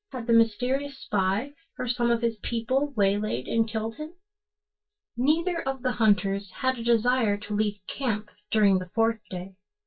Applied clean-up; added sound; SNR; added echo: neural mask model DeepFilterNet 3.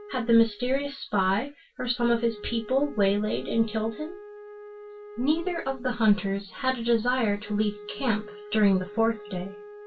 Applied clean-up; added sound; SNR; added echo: none; Wind instrument, woodwind instrument; 17 dB; reverberation time 0.1 s.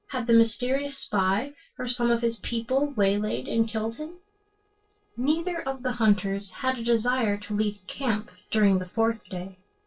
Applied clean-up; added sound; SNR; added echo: neural separator model SepFormer DNS4.